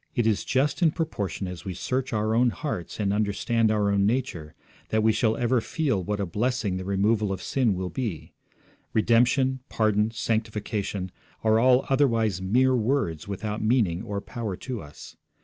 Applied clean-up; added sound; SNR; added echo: none; none; none; none.